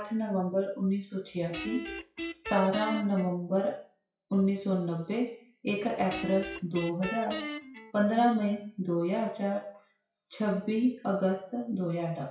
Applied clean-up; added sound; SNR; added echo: classical method WPE with log-MMSE.